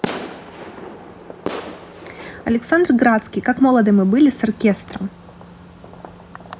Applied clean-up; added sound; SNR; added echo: none; Fireworks; 15 dB; none.